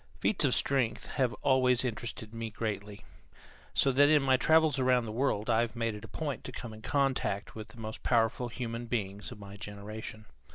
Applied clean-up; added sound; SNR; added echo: neural mask model Resemble Enhance denoiser.